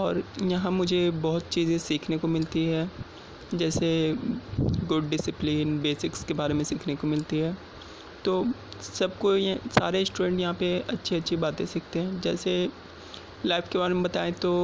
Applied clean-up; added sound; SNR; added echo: none; none; none; none.